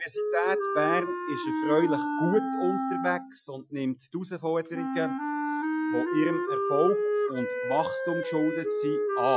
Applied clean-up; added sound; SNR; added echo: classical method Wiener filter.